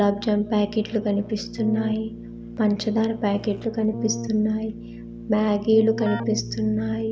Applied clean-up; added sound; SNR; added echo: none; Keyboard (musical); 10 dB; none.